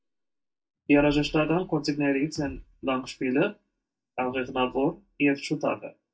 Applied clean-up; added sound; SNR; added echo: neural mask model DeepFilterNet 3.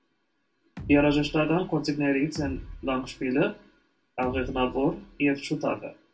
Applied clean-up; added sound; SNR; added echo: none; Bass drum; 15 dB; reverberation time 0.2 s.